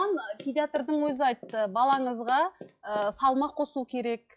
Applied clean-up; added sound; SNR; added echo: classical method log-MMSE.